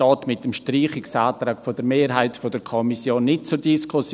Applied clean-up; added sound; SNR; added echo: none; none; none; none.